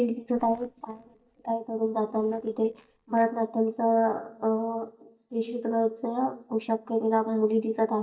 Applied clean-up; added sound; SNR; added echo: neural mask model DeepFilterNet 3.